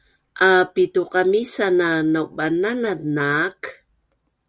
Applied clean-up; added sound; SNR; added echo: none; none; none; none.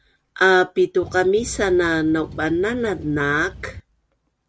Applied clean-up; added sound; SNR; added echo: none; Boat, Water vehicle; 17 dB; none.